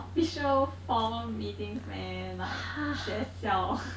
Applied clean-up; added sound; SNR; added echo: none; none; none; none.